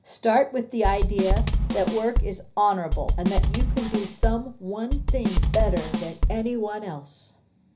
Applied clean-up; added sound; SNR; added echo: none; Drum / Drum kit; -3 dB; reverberation time 0.5 s.